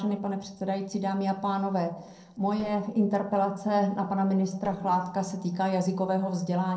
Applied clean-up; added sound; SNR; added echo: neural separator model SepFormer DNS4.